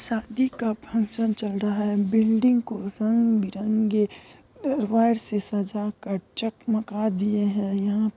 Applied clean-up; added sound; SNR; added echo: none; none; none; none.